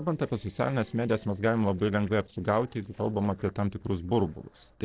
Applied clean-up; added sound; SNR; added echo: neural separator model SepFormer DNS4.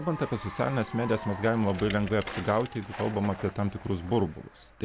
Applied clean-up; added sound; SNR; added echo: none; Applause / Cheering + Bicycle; 13 dB; none.